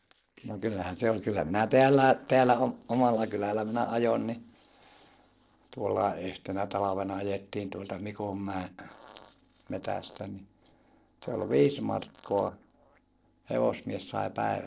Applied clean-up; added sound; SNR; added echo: neural separator model SepFormer DNS4.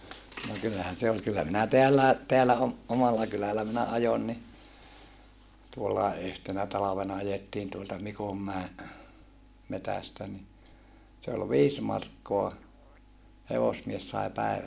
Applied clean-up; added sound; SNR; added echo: none; none; none; none.